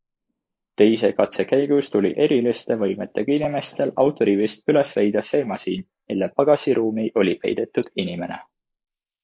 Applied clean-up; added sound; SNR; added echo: neural mask model Resemble Enhance denoiser.